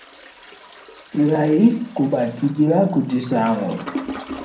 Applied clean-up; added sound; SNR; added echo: none; Toilet flush; 15 dB; reverberation time 0.6 s.